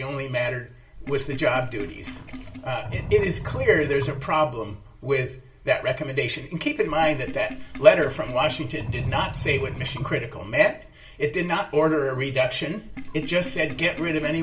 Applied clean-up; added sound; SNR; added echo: none; Sink (filling or washing); 11 dB; reverberation time 0.3 s.